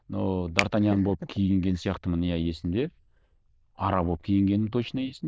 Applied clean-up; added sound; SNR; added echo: neural diffusion model UNIVERSE++.